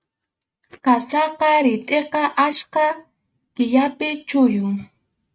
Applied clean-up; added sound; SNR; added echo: neural mask model RNNoise.